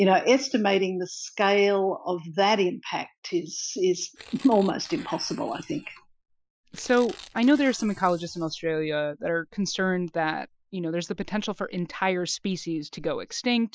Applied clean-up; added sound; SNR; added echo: classical method Wiener filter.